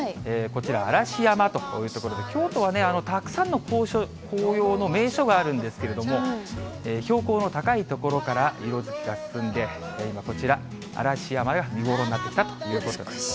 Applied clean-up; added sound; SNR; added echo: none; none; none; none.